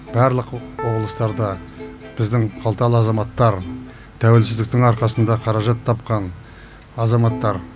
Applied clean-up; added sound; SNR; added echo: none; Piano + Plucked string instrument; 17 dB; none.